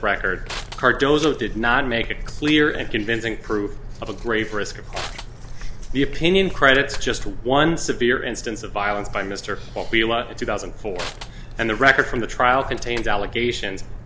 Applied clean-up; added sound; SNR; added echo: none; Crushing; 19 dB; none.